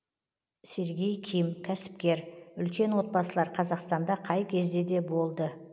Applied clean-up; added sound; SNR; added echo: none; none; none; none.